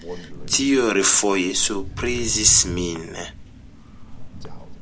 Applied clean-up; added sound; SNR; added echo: none; Crow; 10 dB; none.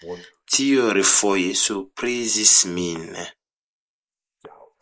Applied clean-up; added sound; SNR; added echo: neural mask model Resemble Enhance denoiser.